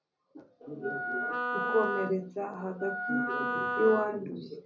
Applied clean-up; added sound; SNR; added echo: none; Wind instrument, woodwind instrument; 1 dB; reverberation time 0.4 s.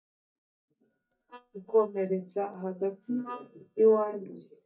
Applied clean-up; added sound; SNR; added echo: neural mask model DeepFilterNet 3.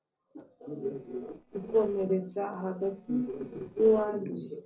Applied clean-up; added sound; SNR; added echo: neural separator model SepFormer DNS4.